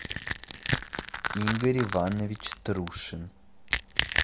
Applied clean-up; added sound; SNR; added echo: none; Crack / Crushing; 0 dB; none.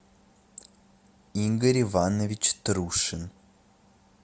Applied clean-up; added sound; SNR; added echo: none; none; none; none.